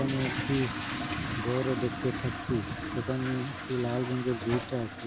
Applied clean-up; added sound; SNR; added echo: none; Fill (with liquid) / Toilet flush; 4 dB; none.